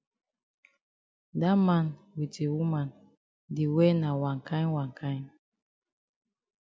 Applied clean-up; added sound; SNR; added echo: none; none; none; none.